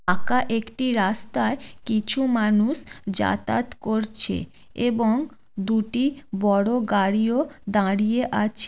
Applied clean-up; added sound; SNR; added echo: none; none; none; none.